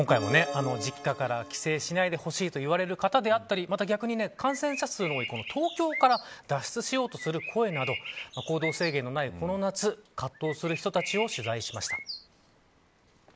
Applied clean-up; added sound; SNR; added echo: none; Bird; 9 dB; none.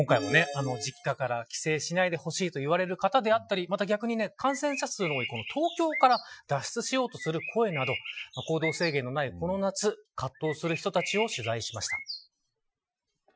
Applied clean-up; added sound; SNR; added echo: classical method Wiener filter.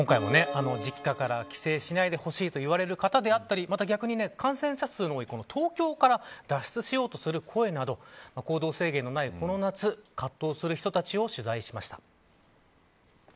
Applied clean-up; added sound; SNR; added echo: none; none; none; none.